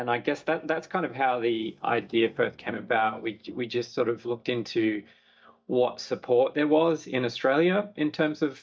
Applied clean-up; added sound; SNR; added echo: neural mask model DeepFilterNet 3.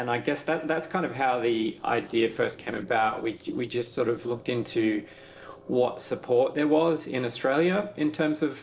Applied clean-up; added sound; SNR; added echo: neural separator model SepFormer DNS4.